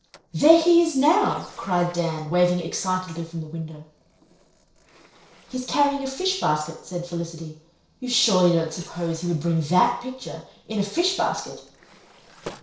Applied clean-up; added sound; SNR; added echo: neural separator model SepFormer DNS4.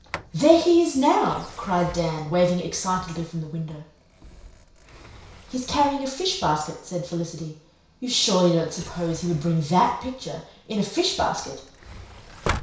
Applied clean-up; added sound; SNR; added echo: none; Sliding door; 16 dB; reverberation time 0.6 s.